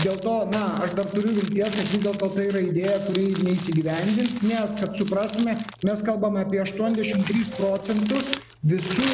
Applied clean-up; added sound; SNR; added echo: none; Crumpling, crinkling; 14 dB; none.